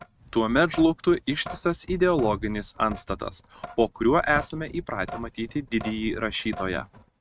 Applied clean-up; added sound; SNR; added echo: neural mask model RNNoise.